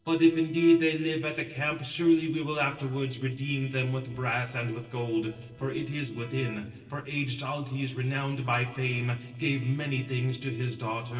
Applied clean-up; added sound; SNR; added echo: neural separator model SepFormer DNS4.